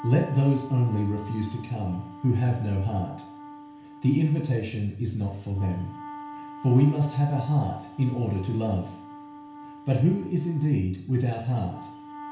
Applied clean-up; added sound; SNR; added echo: none; Wind instrument, woodwind instrument; 17 dB; reverberation time 0.5 s.